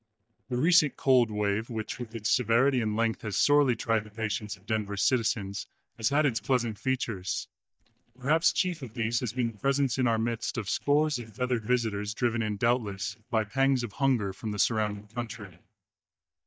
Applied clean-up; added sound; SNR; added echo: neural mask model DeepFilterNet 3.